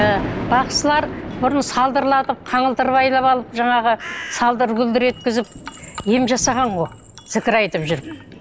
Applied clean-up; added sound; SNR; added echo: none; Thunder + Bird; 13 dB; none.